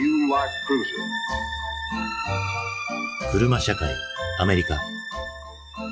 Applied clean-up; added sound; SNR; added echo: classical method log-MMSE.